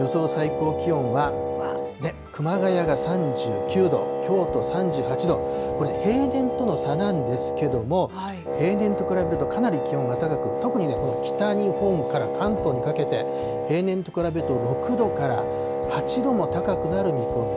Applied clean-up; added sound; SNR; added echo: none; Wind instrument, woodwind instrument; 1 dB; none.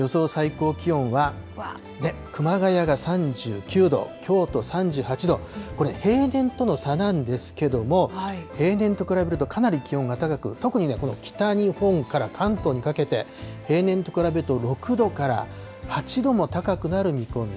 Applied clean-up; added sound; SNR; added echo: none; none; none; none.